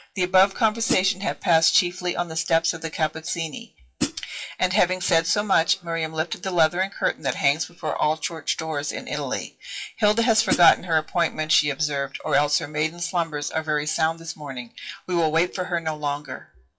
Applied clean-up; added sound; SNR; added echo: classical method WPE with log-MMSE.